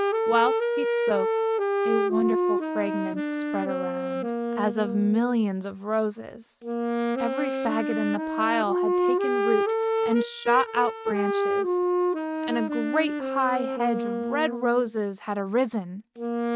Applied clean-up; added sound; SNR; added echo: neural mask model RNNoise.